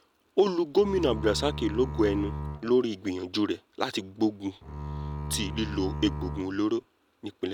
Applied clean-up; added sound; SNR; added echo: none; Bowed string instrument; 7 dB; none.